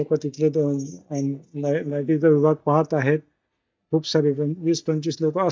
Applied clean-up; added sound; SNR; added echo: neural mask model DeepFilterNet 3.